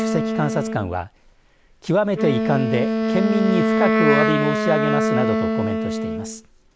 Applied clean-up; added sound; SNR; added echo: none; Wind instrument, woodwind instrument; -2 dB; none.